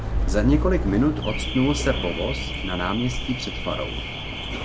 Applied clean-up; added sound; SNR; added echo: none; Alarm / Car; 1 dB; none.